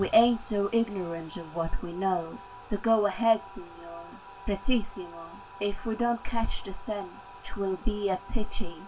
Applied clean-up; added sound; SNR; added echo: none; Bathtub (filling or washing); 19 dB; reverberation time 0.2 s.